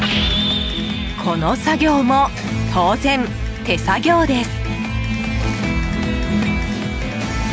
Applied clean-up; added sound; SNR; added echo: none; none; none; none.